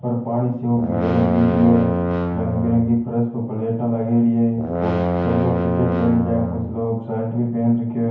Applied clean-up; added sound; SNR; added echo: none; Brass instrument; 3 dB; reverberation time 0.9 s.